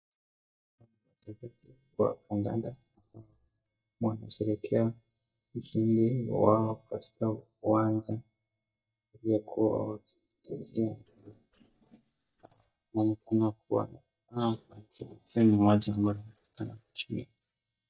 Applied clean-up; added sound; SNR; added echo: neural mask model DeepFilterNet 3.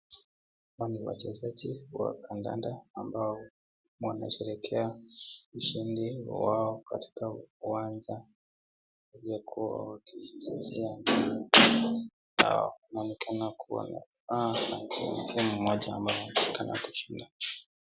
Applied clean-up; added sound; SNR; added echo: none; none; none; none.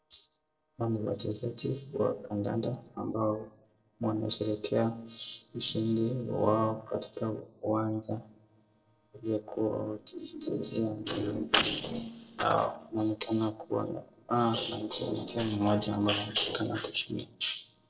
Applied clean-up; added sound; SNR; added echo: neural separator model SepFormer DNS4.